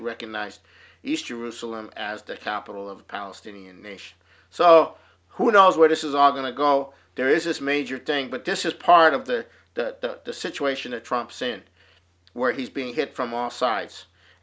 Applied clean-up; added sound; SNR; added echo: none; none; none; none.